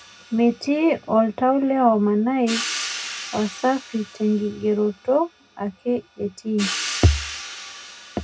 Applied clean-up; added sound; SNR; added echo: none; Hi-hat; 12 dB; reverberation time 0.2 s.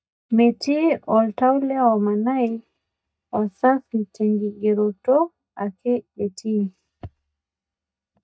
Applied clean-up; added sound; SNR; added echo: neural mask model DeepFilterNet 3.